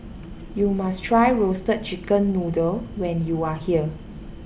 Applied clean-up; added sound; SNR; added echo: none; none; none; none.